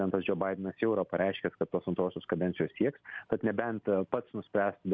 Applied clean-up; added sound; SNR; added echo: none; none; none; none.